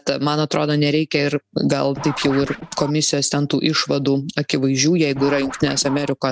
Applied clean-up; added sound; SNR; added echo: neural mask model RNNoise.